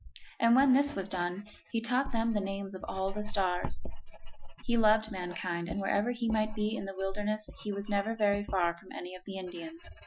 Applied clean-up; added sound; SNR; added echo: classical method Wiener filter.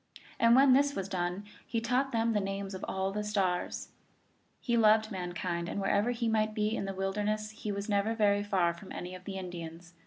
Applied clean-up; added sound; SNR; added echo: none; none; none; none.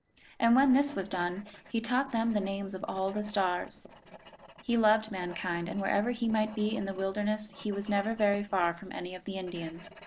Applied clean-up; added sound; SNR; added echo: neural separator model SepFormer DNS4.